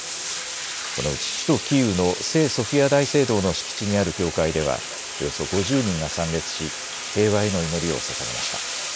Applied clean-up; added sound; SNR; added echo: none; Bathtub (filling or washing); 7 dB; none.